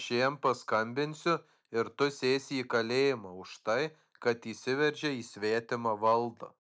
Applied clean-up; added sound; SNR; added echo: none; none; none; none.